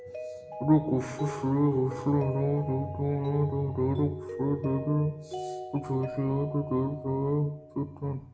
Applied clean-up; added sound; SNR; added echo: none; Mallet percussion; 11 dB; reverberation time 0.6 s.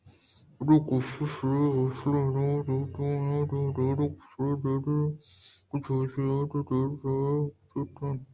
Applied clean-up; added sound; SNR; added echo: none; none; none; none.